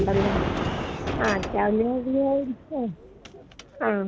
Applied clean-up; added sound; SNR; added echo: none; Gunshot, gunfire; 5 dB; none.